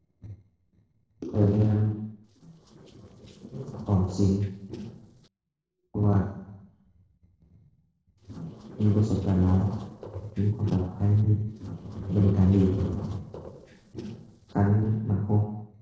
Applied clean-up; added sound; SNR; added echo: neural separator model SepFormer DNS4.